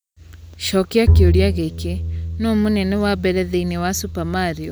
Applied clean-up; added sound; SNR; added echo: none; Bowed string instrument; 0 dB; none.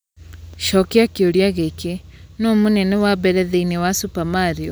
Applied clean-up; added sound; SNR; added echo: none; none; none; none.